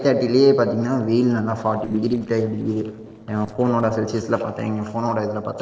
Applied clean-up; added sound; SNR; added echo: neural separator model SepFormer DNS4.